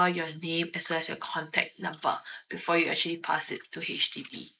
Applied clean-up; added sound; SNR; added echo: neural mask model Resemble Enhance denoiser.